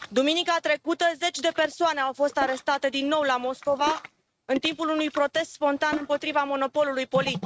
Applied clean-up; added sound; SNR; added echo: neural mask model RNNoise.